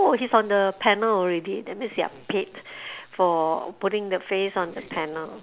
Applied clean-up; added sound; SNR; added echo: none; none; none; none.